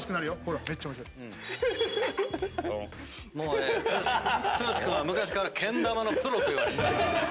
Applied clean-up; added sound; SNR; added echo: none; none; none; none.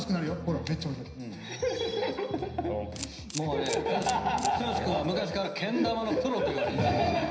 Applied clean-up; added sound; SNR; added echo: none; Camera; 14 dB; reverberation time 0.9 s.